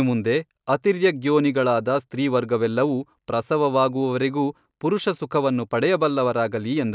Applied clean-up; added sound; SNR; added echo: none; none; none; none.